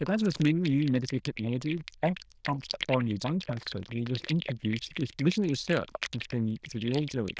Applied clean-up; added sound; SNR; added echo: neural diffusion model UNIVERSE++.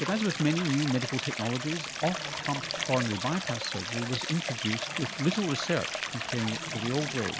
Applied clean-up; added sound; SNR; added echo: none; Stream; 4 dB; none.